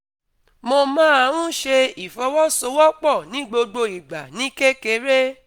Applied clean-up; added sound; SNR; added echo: none; none; none; none.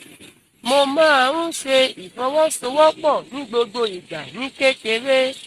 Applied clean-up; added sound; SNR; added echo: neural mask model RNNoise.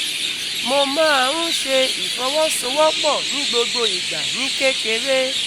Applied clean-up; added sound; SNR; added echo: none; Chirp, tweet; 1 dB; none.